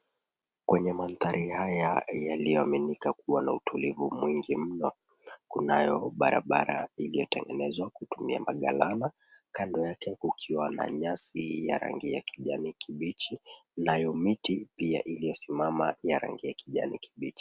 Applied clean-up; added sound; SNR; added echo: none; none; none; none.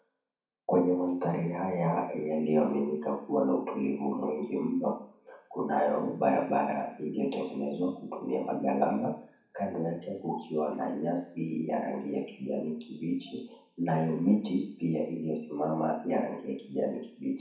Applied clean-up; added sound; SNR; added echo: none; none; none; reverberation time 0.6 s.